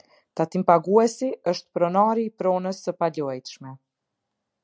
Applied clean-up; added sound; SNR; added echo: none; none; none; none.